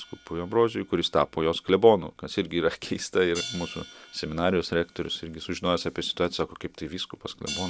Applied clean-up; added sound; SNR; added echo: none; Hi-hat; 18 dB; none.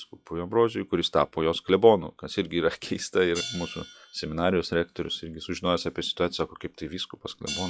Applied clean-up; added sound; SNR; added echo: classical method log-MMSE.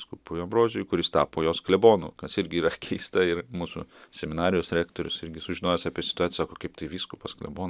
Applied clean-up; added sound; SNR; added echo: none; none; none; none.